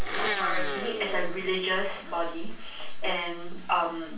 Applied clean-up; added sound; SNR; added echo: none; Domestic sounds, home sounds; 7 dB; reverberation time 0.3 s.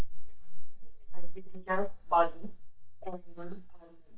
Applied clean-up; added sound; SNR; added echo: neural mask model DeepFilterNet 3.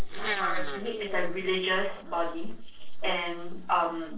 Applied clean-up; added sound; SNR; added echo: neural separator model SepFormer DNS4.